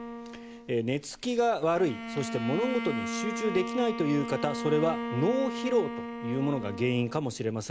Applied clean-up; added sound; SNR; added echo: none; Bowed string instrument; 7 dB; none.